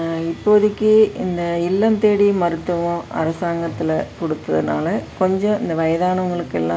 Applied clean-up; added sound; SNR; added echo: none; none; none; none.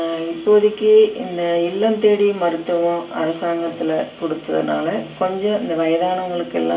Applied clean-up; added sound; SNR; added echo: none; none; none; reverberation time 0.2 s.